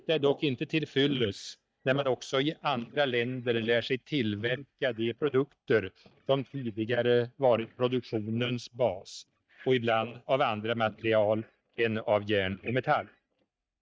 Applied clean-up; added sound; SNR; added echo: neural mask model DeepFilterNet 3.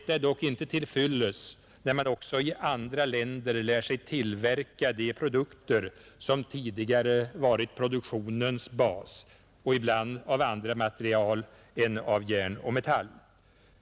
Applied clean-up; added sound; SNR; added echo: none; none; none; none.